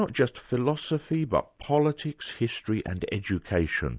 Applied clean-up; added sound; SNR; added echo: none; none; none; none.